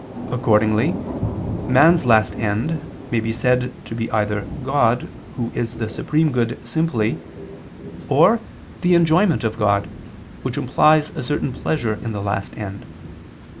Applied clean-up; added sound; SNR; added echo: none; Thunder / Rain; 11 dB; none.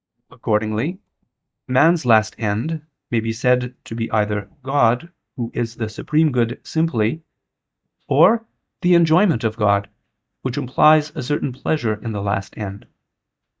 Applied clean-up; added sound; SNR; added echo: neural mask model DeepFilterNet 3.